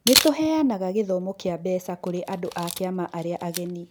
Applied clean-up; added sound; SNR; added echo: none; Camera; 5 dB; none.